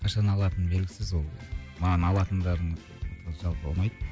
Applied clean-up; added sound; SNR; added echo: none; none; none; none.